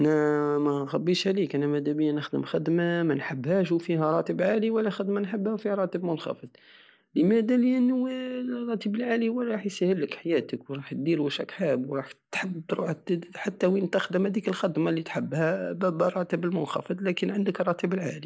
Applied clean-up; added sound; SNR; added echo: none; none; none; none.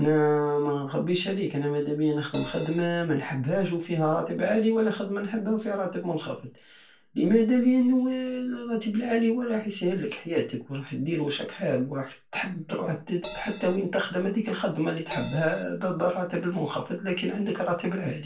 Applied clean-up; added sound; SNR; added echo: none; Crash cymbal; 11 dB; reverberation time 0.3 s.